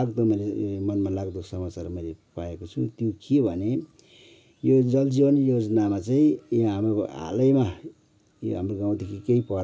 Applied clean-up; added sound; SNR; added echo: none; none; none; none.